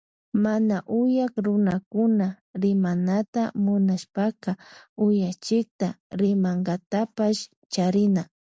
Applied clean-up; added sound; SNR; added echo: none; none; none; none.